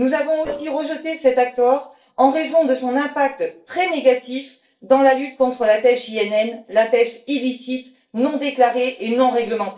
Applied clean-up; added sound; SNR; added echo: neural separator model SepFormer DNS4.